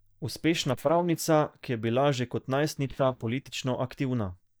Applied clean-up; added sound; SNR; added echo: neural mask model DeepFilterNet 3.